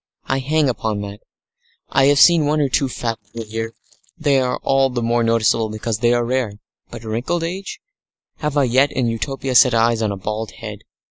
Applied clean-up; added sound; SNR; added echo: neural mask model Resemble Enhance denoiser.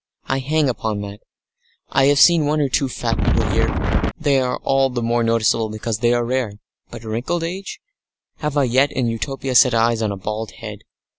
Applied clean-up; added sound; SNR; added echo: none; Wind; -3 dB; none.